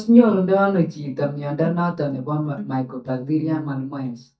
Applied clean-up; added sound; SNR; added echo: neural mask model DeepFilterNet 3.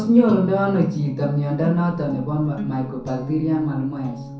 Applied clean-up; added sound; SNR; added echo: none; Guitar; 11 dB; reverberation time 0.5 s.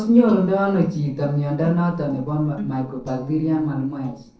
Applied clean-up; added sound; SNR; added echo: neural separator model SepFormer DNS4.